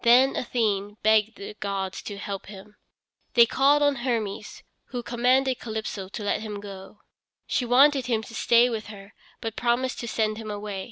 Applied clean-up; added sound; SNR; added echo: none; none; none; none.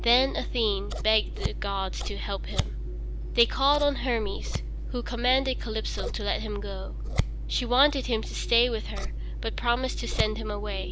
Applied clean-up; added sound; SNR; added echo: none; Scissors; 2 dB; none.